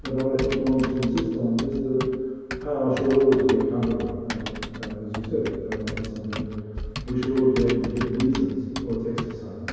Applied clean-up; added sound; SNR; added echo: none; Typing; 10 dB; reverberation time 2.2 s.